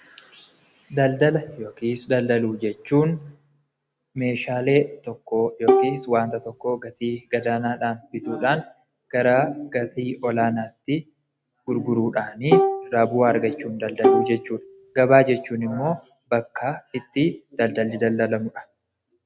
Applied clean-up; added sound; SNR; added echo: none; Bowed string instrument; -1 dB; none.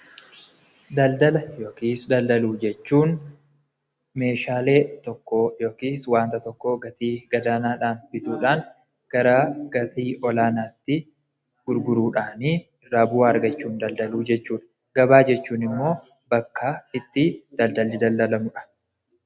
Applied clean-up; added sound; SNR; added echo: none; none; none; none.